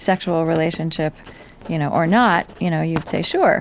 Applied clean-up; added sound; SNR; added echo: none; Writing; 13 dB; none.